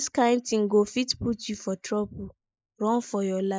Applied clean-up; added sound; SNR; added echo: neural mask model Resemble Enhance denoiser.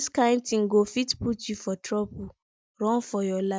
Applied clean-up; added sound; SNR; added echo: none; none; none; none.